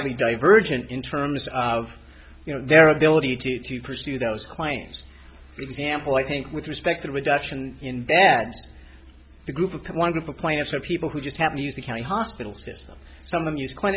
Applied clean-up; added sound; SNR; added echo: none; none; none; none.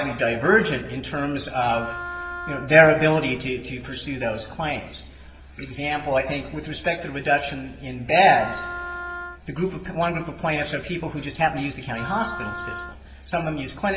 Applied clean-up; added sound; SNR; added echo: none; Wind instrument, woodwind instrument; 12 dB; reverberation time 2.6 s.